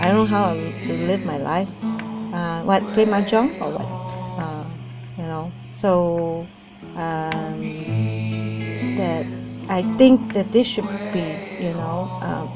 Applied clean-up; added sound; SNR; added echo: none; Acoustic guitar; 6 dB; none.